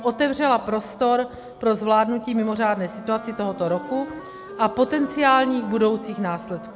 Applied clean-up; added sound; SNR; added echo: none; Wind instrument, woodwind instrument; 17 dB; none.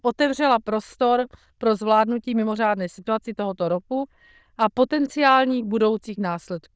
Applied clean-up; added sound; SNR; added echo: neural diffusion model UNIVERSE++.